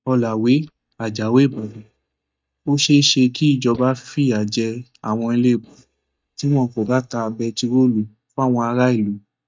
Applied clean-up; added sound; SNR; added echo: neural mask model DeepFilterNet 3.